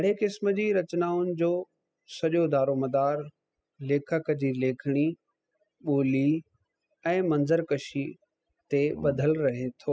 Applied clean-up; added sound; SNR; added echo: classical method spectral subtraction.